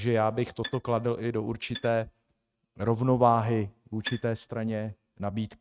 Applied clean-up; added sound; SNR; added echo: neural mask model RNNoise.